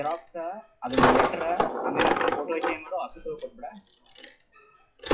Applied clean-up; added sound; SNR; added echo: classical method WPE with log-MMSE.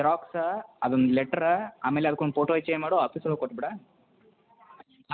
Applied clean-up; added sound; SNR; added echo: none; none; none; none.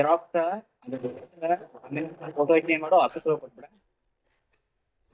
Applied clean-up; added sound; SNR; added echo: neural mask model DeepFilterNet 3.